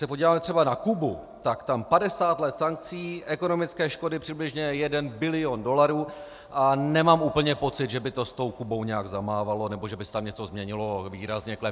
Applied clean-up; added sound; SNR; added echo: none; none; none; none.